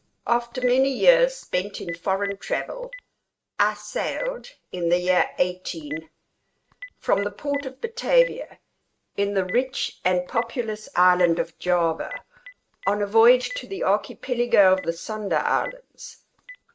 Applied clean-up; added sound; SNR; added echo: neural mask model RNNoise.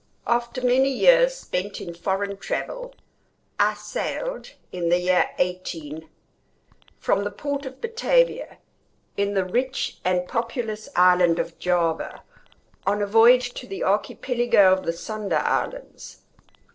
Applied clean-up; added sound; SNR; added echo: neural separator model SepFormer DNS4.